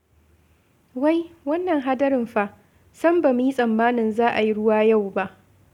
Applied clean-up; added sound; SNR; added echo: none; none; none; none.